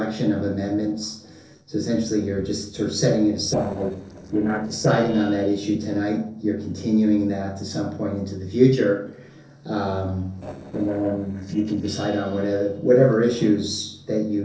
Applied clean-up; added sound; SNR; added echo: neural separator model SepFormer DNS4.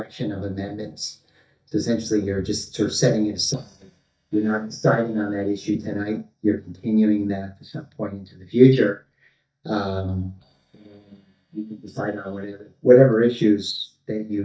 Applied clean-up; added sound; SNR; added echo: neural mask model DeepFilterNet 3.